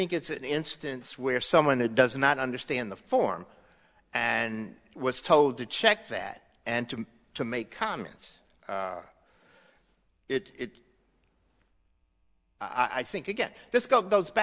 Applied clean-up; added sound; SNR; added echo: none; none; none; none.